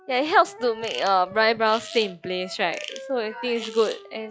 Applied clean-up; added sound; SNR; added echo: classical method log-MMSE.